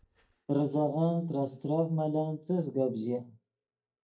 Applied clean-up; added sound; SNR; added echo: neural mask model DeepFilterNet 3.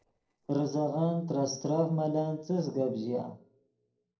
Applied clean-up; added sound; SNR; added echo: neural separator model SepFormer DNS4.